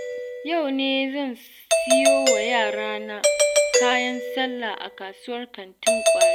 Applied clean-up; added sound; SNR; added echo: none; Doorbell; -4 dB; none.